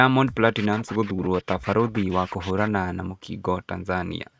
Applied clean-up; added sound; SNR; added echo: neural mask model RNNoise.